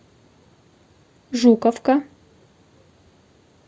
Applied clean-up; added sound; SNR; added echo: none; none; none; none.